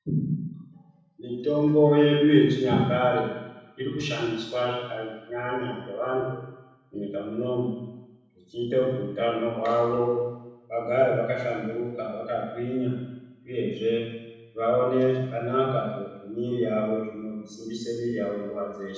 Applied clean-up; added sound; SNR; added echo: none; none; none; reverberation time 1.1 s.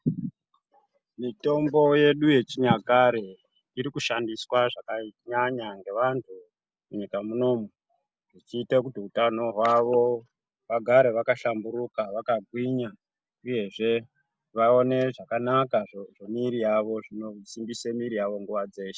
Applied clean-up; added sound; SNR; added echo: none; none; none; none.